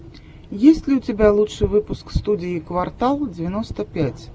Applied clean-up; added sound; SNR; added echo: none; none; none; none.